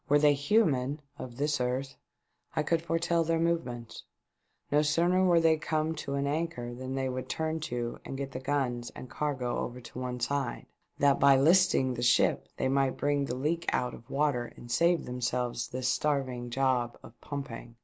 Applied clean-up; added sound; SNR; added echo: none; none; none; none.